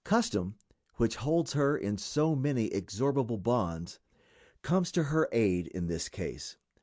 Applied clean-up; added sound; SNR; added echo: none; none; none; none.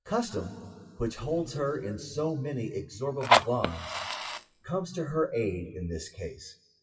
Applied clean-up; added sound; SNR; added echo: classical method WPE with log-MMSE.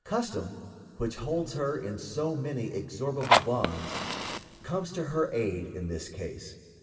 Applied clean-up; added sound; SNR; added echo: none; Fire; -4 dB; reverberation time 2.3 s.